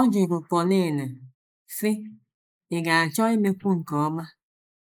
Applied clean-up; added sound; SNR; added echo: neural mask model Resemble Enhance denoiser.